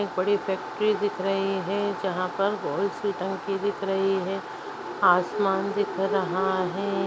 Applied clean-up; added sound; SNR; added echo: none; none; none; none.